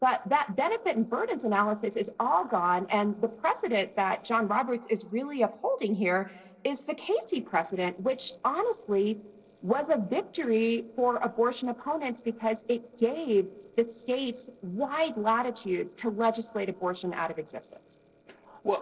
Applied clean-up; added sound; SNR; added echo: neural separator model SepFormer DNS4.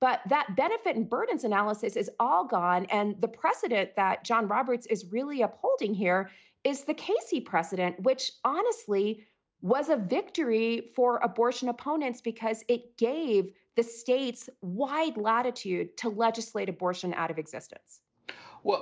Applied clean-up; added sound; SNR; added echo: none; none; none; none.